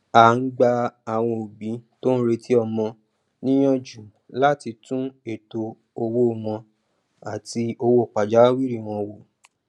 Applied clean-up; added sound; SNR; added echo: none; none; none; none.